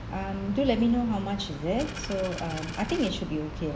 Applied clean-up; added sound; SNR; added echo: none; Coin (dropping); 13 dB; none.